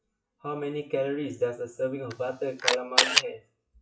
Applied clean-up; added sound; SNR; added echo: classical method WPE with log-MMSE.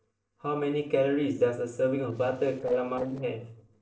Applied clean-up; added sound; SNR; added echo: neural separator model SepFormer DNS4.